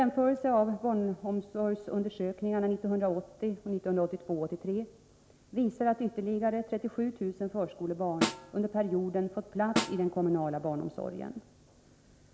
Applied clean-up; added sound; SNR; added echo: none; Snare drum; 6 dB; none.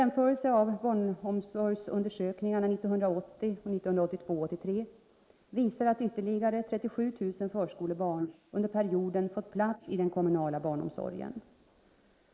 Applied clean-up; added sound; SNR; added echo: neural mask model Resemble Enhance denoiser.